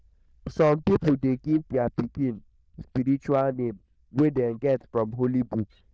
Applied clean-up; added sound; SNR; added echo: neural diffusion model UNIVERSE++.